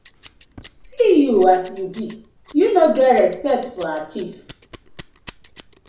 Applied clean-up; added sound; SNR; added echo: none; Scissors; 20 dB; reverberation time 0.4 s.